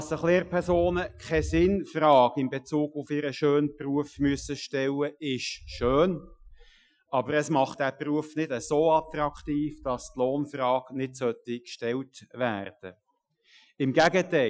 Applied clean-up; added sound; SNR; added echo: classical method Wiener filter.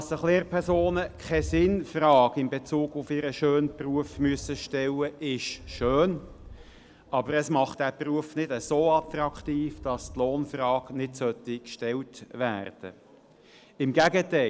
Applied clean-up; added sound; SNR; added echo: none; Thunder; 18 dB; none.